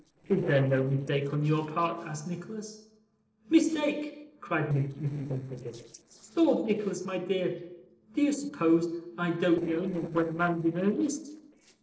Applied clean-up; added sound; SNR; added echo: neural separator model SepFormer DNS4.